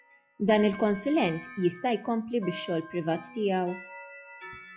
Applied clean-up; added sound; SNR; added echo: classical method log-MMSE.